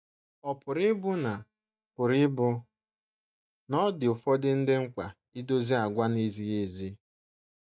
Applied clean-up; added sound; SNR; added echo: neural mask model DeepFilterNet 3.